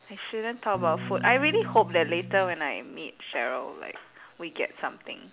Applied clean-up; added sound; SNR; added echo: none; Electric guitar / Strum; 8 dB; none.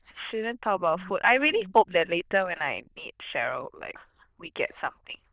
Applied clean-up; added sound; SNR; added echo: neural diffusion model UNIVERSE++.